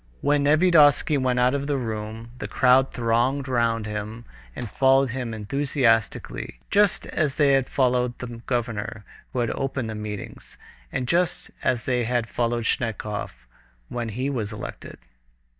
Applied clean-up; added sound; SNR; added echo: neural mask model DeepFilterNet 3.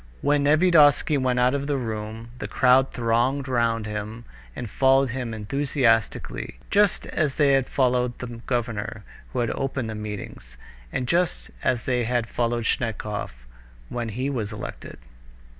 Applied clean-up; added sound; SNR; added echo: none; none; none; none.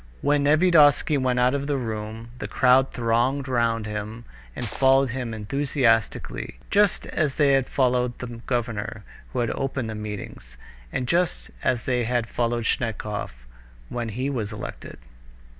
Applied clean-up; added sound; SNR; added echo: none; Shatter; 15 dB; none.